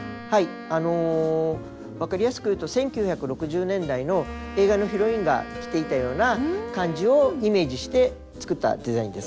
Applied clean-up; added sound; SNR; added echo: none; Guitar + Wind instrument, woodwind instrument; 16 dB; none.